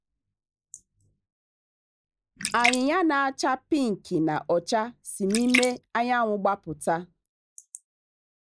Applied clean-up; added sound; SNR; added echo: neural mask model Resemble Enhance denoiser.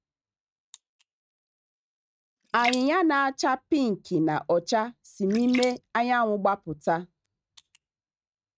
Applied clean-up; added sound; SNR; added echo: neural mask model RNNoise.